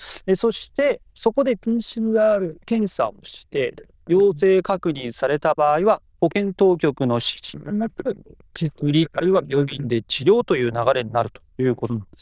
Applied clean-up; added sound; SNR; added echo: neural diffusion model UNIVERSE++.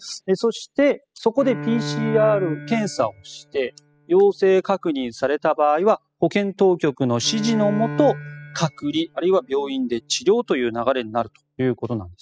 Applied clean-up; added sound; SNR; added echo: classical method spectral subtraction.